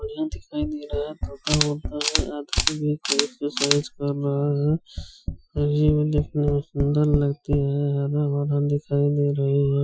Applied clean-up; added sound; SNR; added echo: classical method Wiener filter.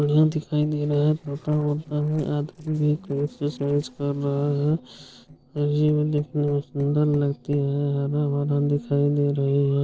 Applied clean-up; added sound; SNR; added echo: neural separator model SepFormer DNS4.